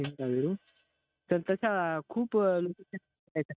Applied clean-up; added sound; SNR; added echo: neural mask model RNNoise.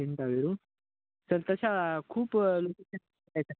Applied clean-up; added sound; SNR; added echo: none; none; none; none.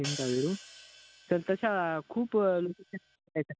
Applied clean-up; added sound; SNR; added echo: none; Hi-hat; 15 dB; none.